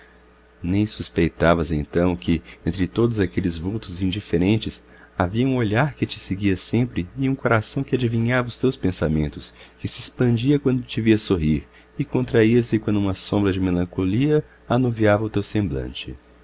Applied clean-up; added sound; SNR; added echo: none; none; none; none.